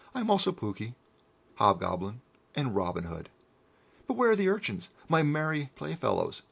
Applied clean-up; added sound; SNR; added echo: none; none; none; none.